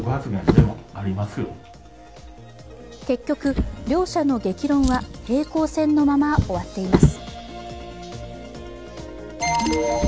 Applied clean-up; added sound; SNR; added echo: none; Drawer open or close; 3 dB; none.